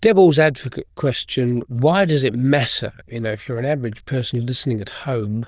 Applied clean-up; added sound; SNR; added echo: neural diffusion model UNIVERSE++.